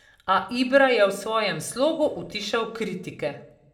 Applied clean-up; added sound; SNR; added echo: none; none; none; reverberation time 0.4 s.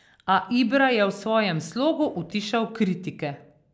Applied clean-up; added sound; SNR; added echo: none; none; none; none.